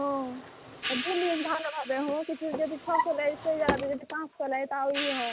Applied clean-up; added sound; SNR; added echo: none; Hi-hat + Drawer open or close; 5 dB; none.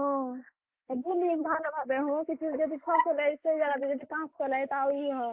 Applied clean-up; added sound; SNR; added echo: neural mask model Resemble Enhance denoiser.